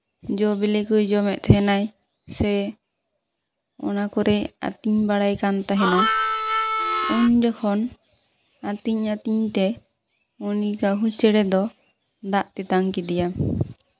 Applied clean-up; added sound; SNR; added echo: none; Harmonica; 0 dB; none.